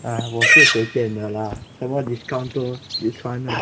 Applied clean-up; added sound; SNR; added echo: none; Livestock, farm animals, working animals; -2 dB; none.